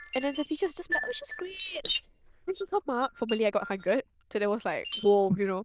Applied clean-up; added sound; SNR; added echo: neural diffusion model UNIVERSE++.